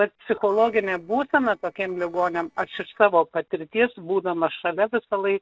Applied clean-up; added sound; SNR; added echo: neural separator model SepFormer DNS4.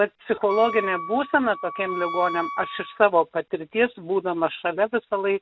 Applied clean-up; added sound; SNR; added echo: none; Wind instrument, woodwind instrument; 9 dB; none.